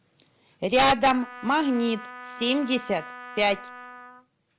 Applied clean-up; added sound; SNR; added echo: none; Trumpet; 16 dB; none.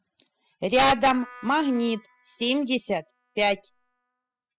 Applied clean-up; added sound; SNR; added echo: classical method spectral subtraction.